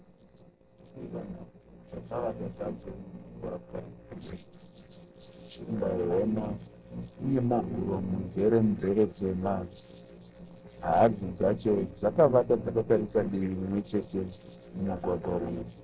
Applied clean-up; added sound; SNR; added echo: neural separator model SepFormer DNS4.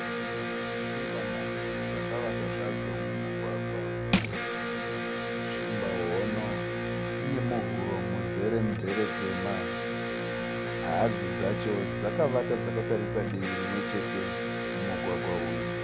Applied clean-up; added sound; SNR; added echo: none; Crushing + Electric guitar; -3 dB; none.